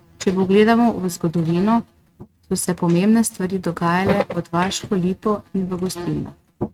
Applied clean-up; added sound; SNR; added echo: neural mask model RNNoise.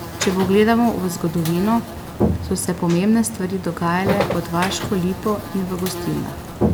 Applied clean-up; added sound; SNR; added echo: none; Buzz; 5 dB; none.